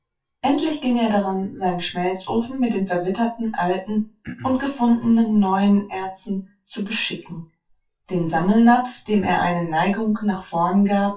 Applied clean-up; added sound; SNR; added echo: classical method WPE with log-MMSE.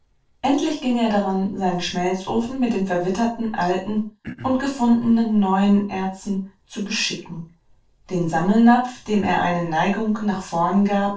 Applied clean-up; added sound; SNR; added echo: neural separator model SepFormer DNS4.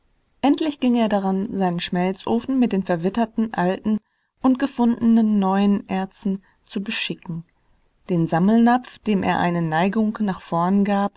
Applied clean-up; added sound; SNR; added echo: none; none; none; none.